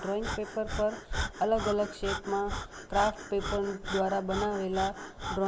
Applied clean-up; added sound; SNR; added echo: none; Breathing; 6 dB; none.